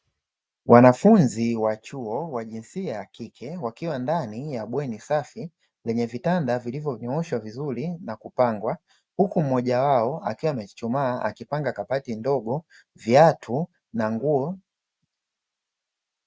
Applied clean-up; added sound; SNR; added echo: none; none; none; none.